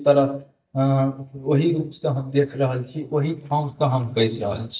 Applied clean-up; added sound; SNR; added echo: neural mask model DeepFilterNet 3.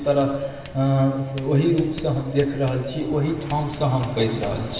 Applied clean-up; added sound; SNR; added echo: none; Writing; 19 dB; reverberation time 1.3 s.